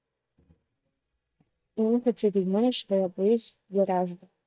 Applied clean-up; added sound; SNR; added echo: neural mask model DeepFilterNet 3.